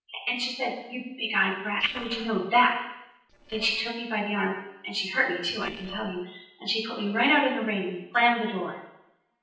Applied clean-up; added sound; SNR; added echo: neural separator model SepFormer DNS4.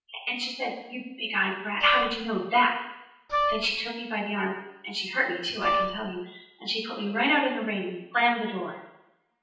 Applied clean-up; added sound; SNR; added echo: none; Wind instrument, woodwind instrument; -1 dB; reverberation time 0.9 s.